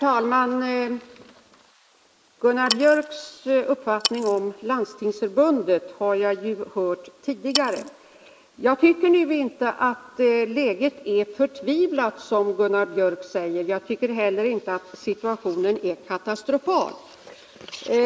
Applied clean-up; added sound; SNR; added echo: neural mask model Resemble Enhance denoiser.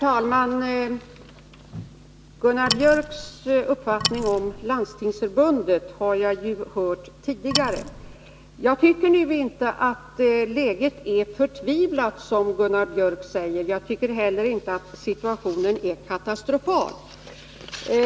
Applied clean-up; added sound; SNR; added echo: none; Wood; 6 dB; none.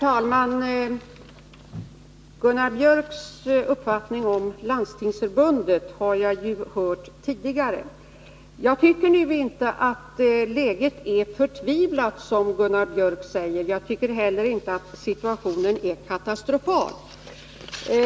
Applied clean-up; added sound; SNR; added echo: none; none; none; none.